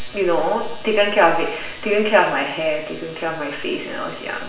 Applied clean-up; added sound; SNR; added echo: none; none; none; reverberation time 0.7 s.